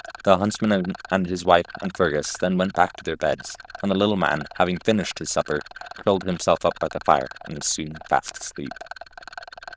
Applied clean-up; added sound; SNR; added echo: neural diffusion model UNIVERSE++.